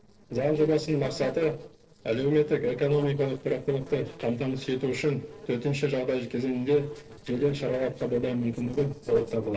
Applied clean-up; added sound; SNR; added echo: neural separator model SepFormer DNS4.